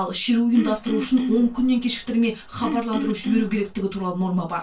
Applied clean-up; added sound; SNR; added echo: none; Cough; 6 dB; reverberation time 0.1 s.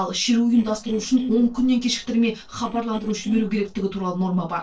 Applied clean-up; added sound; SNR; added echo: neural separator model SepFormer DNS4.